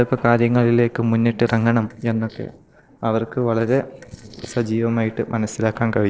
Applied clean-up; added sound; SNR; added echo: neural separator model SepFormer DNS4.